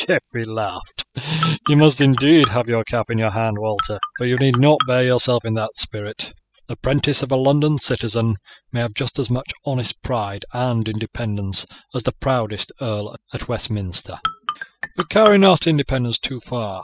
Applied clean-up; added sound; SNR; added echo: classical method spectral subtraction.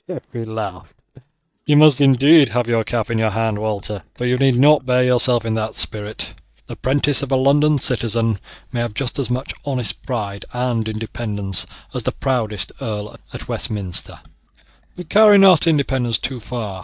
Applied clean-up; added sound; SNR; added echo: neural mask model DeepFilterNet 3.